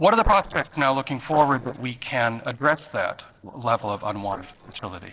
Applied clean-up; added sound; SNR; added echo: neural separator model SepFormer DNS4.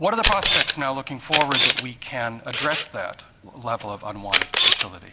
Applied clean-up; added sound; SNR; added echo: none; Camera; -2 dB; none.